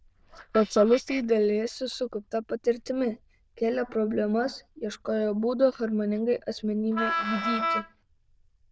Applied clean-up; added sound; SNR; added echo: neural diffusion model UNIVERSE++.